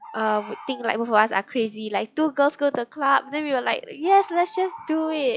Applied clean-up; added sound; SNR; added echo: classical method log-MMSE.